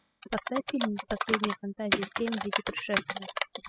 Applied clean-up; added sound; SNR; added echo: classical method spectral subtraction.